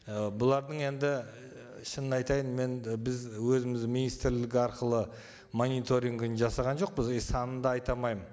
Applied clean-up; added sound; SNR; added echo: none; none; none; none.